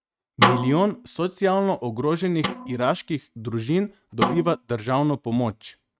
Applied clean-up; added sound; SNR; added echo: neural mask model RNNoise.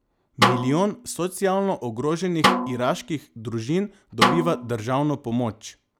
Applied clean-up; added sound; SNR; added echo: none; Snare drum; 1 dB; none.